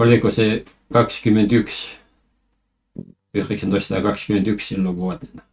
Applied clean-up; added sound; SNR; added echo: neural mask model RNNoise.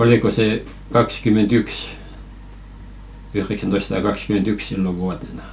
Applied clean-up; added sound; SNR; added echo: none; none; none; none.